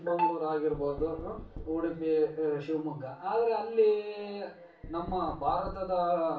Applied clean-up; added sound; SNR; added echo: none; Knock; 18 dB; reverberation time 0.3 s.